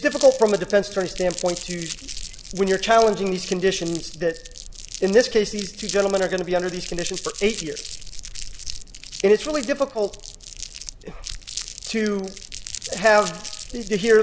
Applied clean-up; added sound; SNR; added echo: none; Crumpling, crinkling; 14 dB; none.